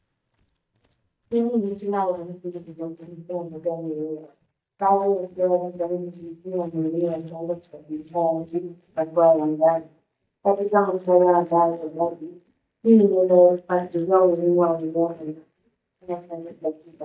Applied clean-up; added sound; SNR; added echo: neural mask model DeepFilterNet 3.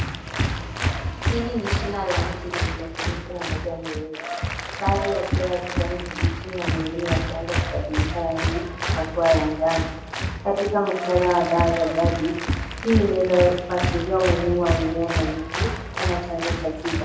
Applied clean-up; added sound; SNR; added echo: none; Applause; 1 dB; reverberation time 0.9 s.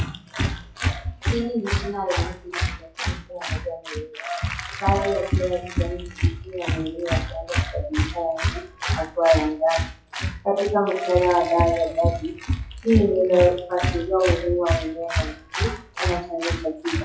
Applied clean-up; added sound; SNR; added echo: classical method WPE with log-MMSE.